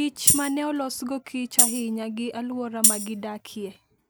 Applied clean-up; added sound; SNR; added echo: none; Tambourine; -3 dB; none.